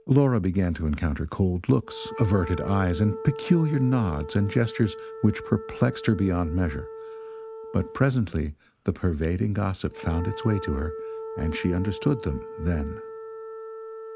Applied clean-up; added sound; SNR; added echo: none; Wind instrument, woodwind instrument; 13 dB; none.